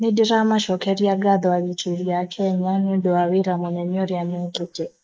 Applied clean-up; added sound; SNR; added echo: neural mask model Resemble Enhance denoiser.